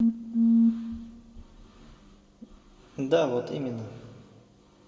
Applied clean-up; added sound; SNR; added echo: none; none; none; reverberation time 2.3 s.